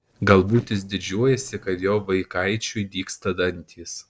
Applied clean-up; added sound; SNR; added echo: neural separator model SepFormer DNS4.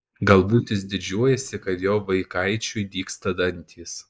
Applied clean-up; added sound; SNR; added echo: neural mask model Resemble Enhance denoiser.